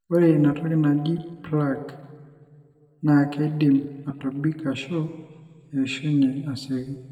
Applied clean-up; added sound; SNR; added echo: none; none; none; reverberation time 1.3 s.